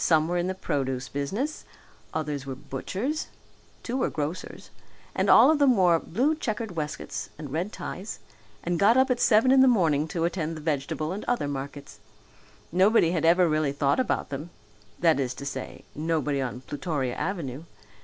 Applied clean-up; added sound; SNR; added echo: none; none; none; none.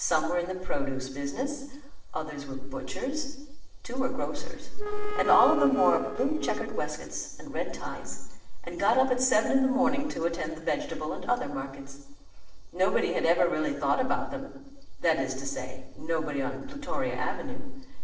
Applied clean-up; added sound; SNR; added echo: neural separator model SepFormer DNS4.